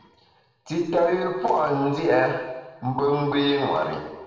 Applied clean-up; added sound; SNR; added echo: none; none; none; reverberation time 1.2 s.